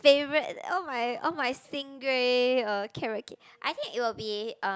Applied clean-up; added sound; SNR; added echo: none; none; none; none.